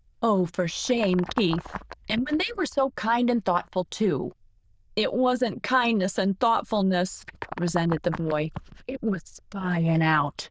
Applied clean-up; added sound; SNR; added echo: neural diffusion model UNIVERSE++.